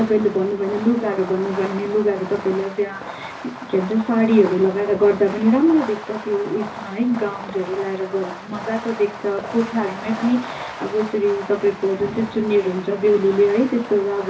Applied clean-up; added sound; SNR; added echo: none; Fireworks; 13 dB; reverberation time 0.4 s.